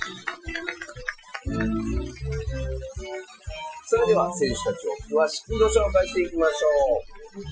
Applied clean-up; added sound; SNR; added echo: classical method Wiener filter.